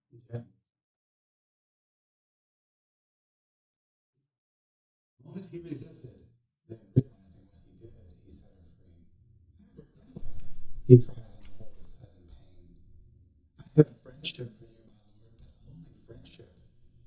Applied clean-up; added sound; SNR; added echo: neural mask model DeepFilterNet 3.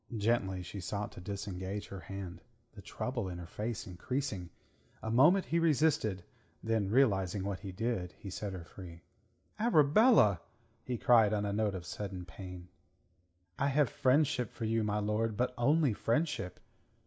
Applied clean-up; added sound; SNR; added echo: none; none; none; none.